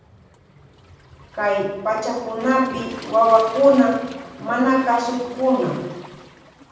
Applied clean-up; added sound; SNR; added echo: none; Waves, surf; 19 dB; reverberation time 1.2 s.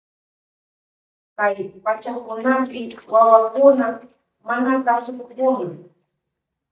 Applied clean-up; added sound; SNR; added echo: neural mask model DeepFilterNet 3.